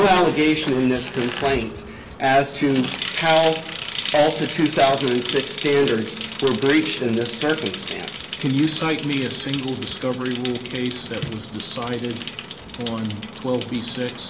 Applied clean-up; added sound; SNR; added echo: none; Bicycle; 8 dB; none.